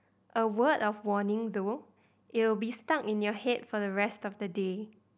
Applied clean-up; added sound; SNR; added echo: none; none; none; none.